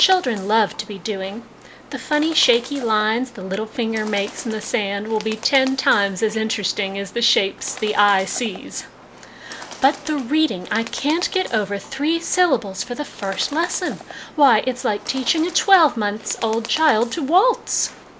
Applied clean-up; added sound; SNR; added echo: none; Bird; 18 dB; none.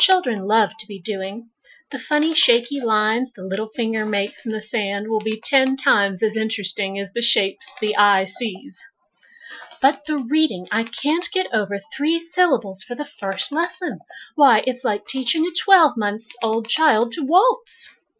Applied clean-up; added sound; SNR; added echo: classical method Wiener filter.